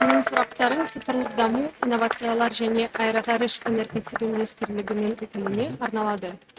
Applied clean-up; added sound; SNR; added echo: neural mask model RNNoise.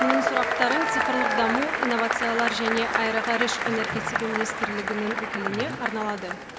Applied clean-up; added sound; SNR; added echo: none; Applause / Crowd / Cheering; -1 dB; none.